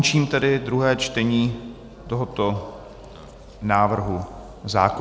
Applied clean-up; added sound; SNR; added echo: none; none; none; none.